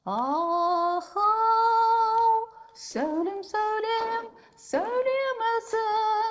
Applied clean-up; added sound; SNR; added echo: neural separator model SepFormer DNS4.